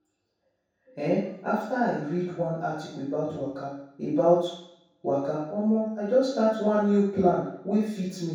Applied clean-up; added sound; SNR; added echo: none; none; none; reverberation time 0.7 s.